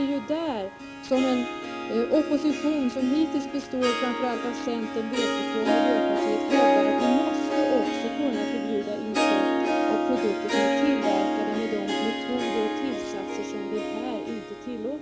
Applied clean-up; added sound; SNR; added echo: none; Harp; -2 dB; none.